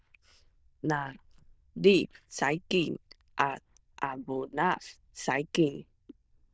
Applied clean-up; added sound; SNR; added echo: neural diffusion model UNIVERSE++.